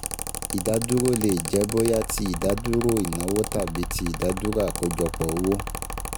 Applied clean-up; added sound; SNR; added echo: none; Mechanical fan; 6 dB; none.